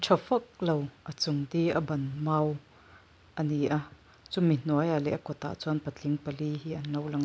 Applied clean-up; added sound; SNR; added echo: none; none; none; none.